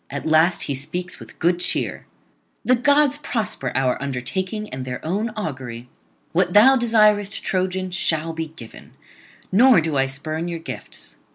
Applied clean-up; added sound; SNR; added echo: none; none; none; none.